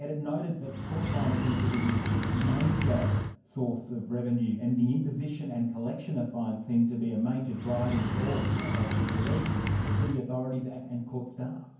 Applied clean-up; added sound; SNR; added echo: none; Bird; -2 dB; reverberation time 0.9 s.